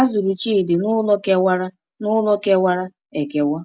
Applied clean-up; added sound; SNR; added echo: none; none; none; none.